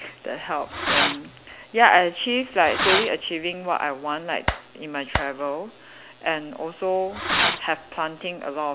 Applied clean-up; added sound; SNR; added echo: none; Fireworks + Clapping; 1 dB; none.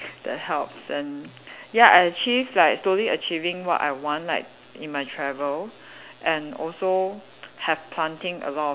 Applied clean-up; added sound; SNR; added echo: none; none; none; none.